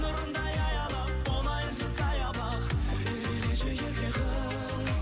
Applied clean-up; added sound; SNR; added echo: none; none; none; none.